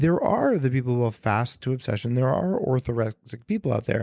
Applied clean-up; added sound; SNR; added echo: none; none; none; none.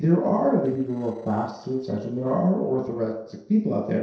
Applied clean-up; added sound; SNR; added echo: neural separator model SepFormer DNS4.